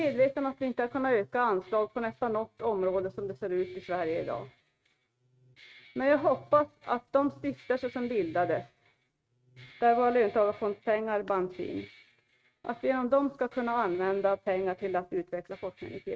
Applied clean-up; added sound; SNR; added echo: neural mask model RNNoise.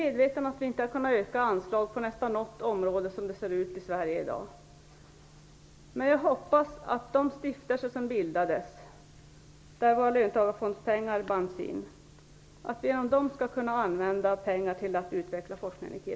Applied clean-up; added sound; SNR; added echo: none; none; none; none.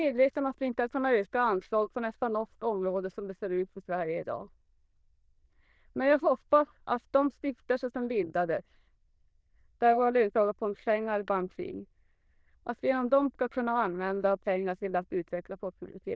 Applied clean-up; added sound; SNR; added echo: neural diffusion model UNIVERSE++.